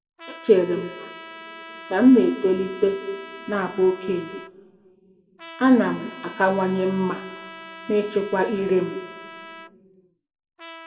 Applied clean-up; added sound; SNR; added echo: none; Trumpet; 18 dB; reverberation time 1.5 s.